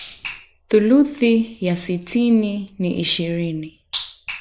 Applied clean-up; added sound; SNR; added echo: none; none; none; none.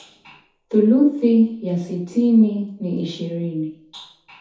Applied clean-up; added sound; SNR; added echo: none; none; none; reverberation time 0.5 s.